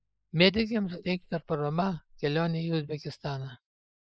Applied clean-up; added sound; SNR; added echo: neural mask model Resemble Enhance denoiser.